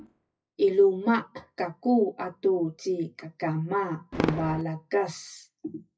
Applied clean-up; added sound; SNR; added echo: classical method WPE with log-MMSE.